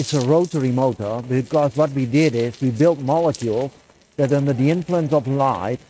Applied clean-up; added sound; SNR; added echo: neural mask model RNNoise.